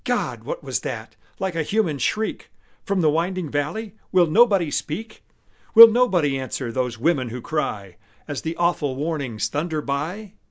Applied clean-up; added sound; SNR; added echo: none; none; none; none.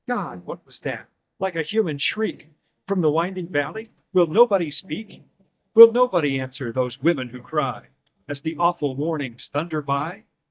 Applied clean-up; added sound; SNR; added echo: neural mask model DeepFilterNet 3.